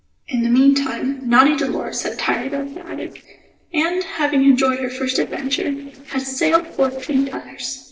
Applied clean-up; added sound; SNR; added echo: neural separator model SepFormer DNS4.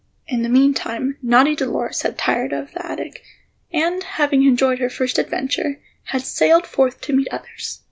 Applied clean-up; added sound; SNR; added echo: none; none; none; none.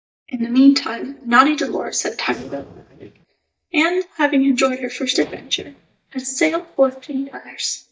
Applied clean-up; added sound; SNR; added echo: neural mask model DeepFilterNet 3.